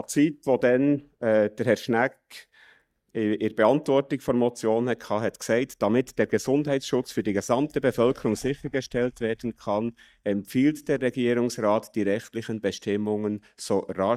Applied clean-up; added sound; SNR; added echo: neural mask model DeepFilterNet 3.